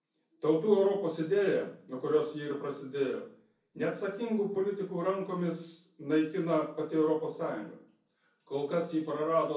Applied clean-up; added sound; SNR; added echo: none; none; none; reverberation time 0.6 s.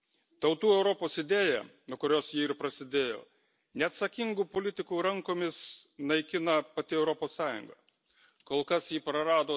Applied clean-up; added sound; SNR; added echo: none; none; none; none.